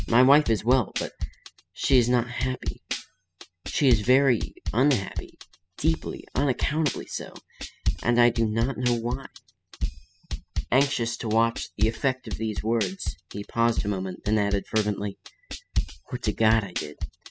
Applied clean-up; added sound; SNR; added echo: classical method spectral subtraction.